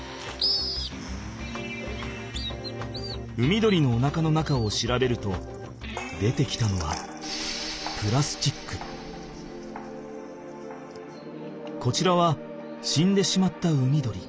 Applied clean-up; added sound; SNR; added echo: none; none; none; none.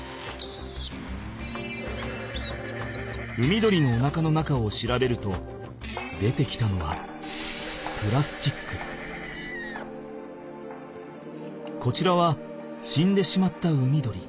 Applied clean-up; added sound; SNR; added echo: none; Livestock, farm animals, working animals; 14 dB; none.